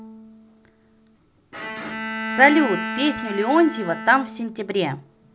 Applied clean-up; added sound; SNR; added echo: none; Bowed string instrument; 9 dB; none.